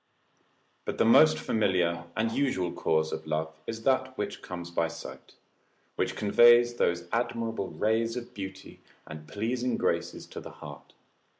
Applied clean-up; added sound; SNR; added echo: neural mask model Resemble Enhance denoiser.